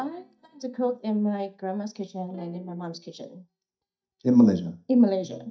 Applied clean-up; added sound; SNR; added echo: neural mask model DeepFilterNet 3.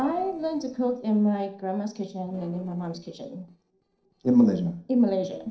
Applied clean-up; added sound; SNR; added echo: neural separator model SepFormer DNS4.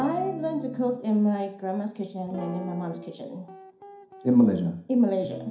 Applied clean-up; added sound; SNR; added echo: none; Guitar; 15 dB; reverberation time 0.5 s.